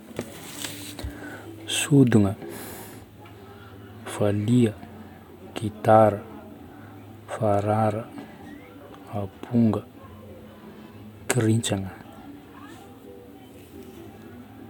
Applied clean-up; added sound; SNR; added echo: none; none; none; none.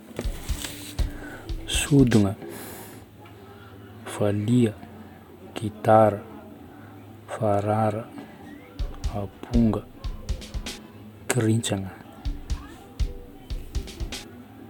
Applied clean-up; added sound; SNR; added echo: none; Drum kit; 5 dB; none.